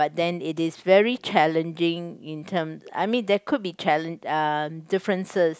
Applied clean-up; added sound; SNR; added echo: none; none; none; none.